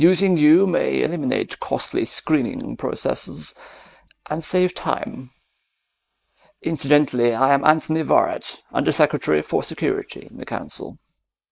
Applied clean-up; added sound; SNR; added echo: neural mask model Resemble Enhance denoiser.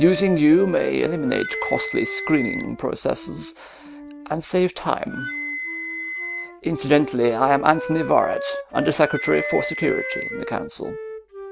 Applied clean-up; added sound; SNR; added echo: none; Wind instrument, woodwind instrument + Wind instrument, woodwind instrument; 9 dB; none.